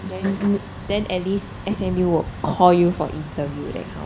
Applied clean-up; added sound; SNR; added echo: none; Truck; 12 dB; reverberation time 0.5 s.